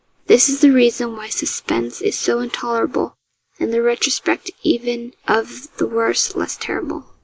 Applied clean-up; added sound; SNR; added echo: neural mask model Resemble Enhance denoiser.